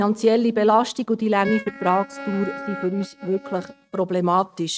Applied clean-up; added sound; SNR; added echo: neural mask model RNNoise.